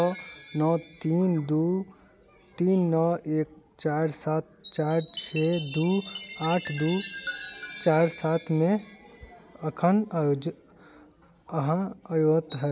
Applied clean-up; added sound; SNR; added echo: none; Chime; 15 dB; none.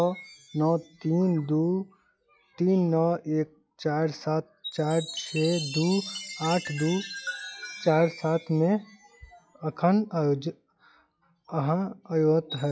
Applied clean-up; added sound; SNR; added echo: classical method log-MMSE.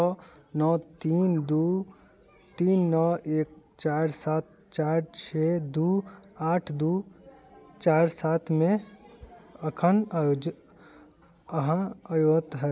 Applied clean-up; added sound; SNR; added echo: none; none; none; none.